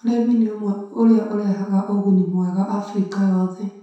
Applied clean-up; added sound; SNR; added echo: none; none; none; reverberation time 0.7 s.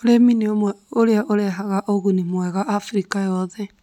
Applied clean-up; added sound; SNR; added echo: none; none; none; none.